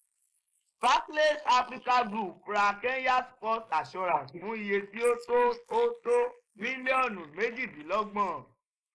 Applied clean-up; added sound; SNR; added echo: neural mask model Resemble Enhance denoiser.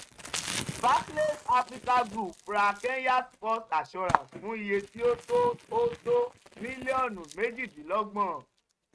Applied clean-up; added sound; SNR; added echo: neural mask model RNNoise.